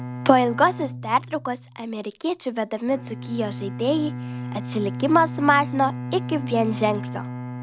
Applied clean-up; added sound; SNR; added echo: none; Bowed string instrument; 9 dB; none.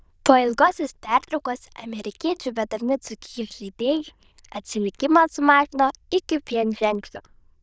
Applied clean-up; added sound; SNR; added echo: neural diffusion model UNIVERSE++.